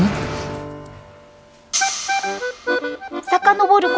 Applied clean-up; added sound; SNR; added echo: none; none; none; none.